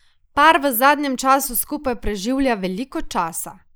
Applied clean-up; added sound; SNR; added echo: neural mask model Resemble Enhance denoiser.